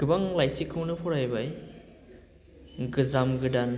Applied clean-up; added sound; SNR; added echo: none; none; none; none.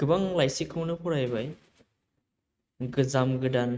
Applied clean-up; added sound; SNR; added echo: neural mask model RNNoise.